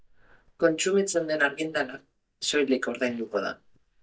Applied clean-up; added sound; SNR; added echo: neural mask model DeepFilterNet 3.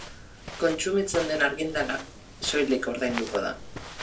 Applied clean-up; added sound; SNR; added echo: none; Walk, footsteps; 11 dB; reverberation time 0.2 s.